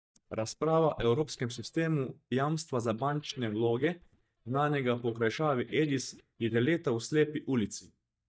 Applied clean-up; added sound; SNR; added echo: neural mask model DeepFilterNet 3.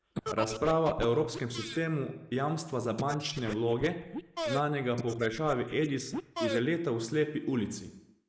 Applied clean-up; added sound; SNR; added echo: neural mask model Resemble Enhance denoiser.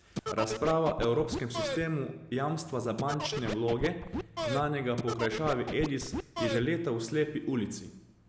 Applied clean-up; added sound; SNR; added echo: none; Scratching (performance technique); 4 dB; none.